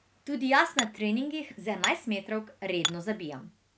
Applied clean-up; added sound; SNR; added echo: none; Hammer; 8 dB; none.